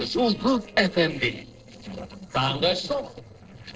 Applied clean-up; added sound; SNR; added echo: neural separator model SepFormer DNS4.